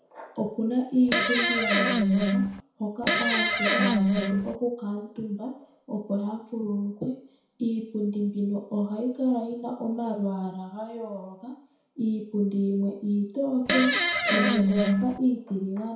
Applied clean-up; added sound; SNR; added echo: none; Fart; -4 dB; reverberation time 0.6 s.